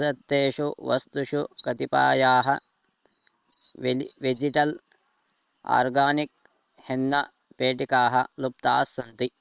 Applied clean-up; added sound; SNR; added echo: neural separator model SepFormer WHAM!.